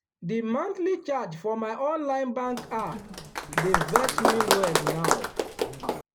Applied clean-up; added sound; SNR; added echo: none; Applause; -3 dB; none.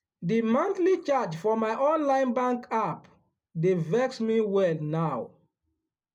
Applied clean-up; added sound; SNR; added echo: none; none; none; none.